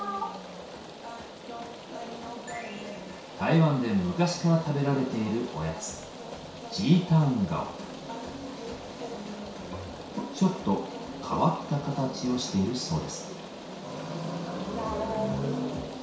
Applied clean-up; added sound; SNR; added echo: none; Rain; 14 dB; reverberation time 0.6 s.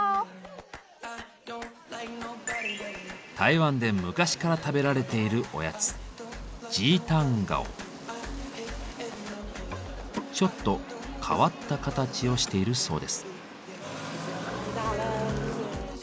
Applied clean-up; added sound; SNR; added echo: none; none; none; none.